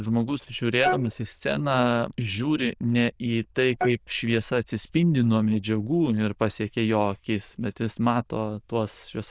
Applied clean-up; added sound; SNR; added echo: neural diffusion model UNIVERSE++.